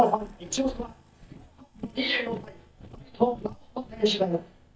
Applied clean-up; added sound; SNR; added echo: neural mask model DeepFilterNet 3.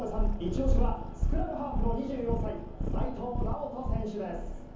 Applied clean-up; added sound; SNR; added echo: none; Purr; -5 dB; reverberation time 0.7 s.